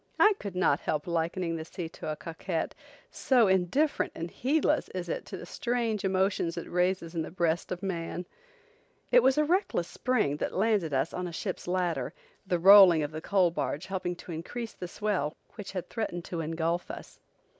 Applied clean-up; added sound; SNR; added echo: none; none; none; none.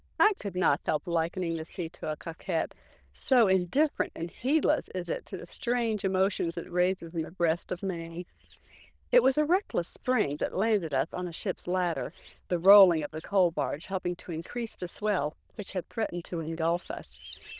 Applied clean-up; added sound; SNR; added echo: neural diffusion model UNIVERSE++.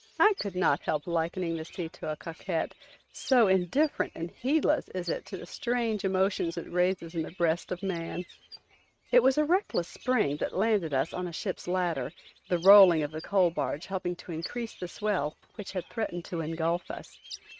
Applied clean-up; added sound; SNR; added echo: neural mask model RNNoise.